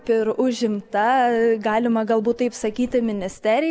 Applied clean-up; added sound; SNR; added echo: none; none; none; none.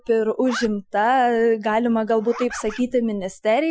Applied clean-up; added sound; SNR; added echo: classical method Wiener filter.